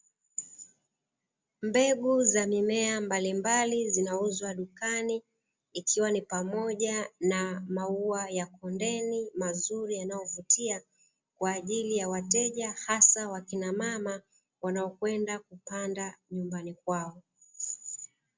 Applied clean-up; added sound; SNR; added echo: none; none; none; none.